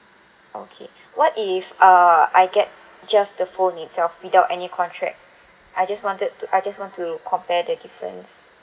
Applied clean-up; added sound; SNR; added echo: none; none; none; none.